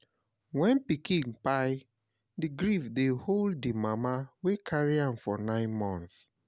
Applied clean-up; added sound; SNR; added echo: none; none; none; none.